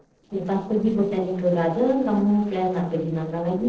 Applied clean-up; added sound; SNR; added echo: neural separator model SepFormer DNS4.